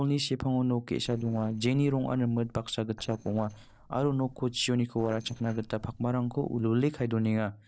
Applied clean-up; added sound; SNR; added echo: neural separator model SepFormer DNS4.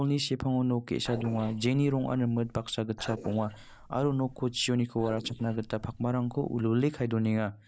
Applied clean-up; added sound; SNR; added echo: neural mask model Resemble Enhance denoiser.